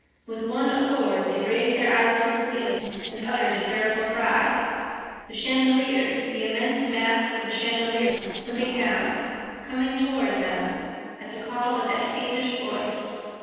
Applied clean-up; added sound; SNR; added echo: neural separator model SepFormer DNS4.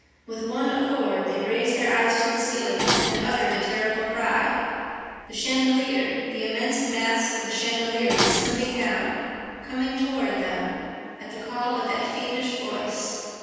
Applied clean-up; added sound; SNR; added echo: none; Dishes, pots, and pans; 5 dB; reverberation time 2.1 s.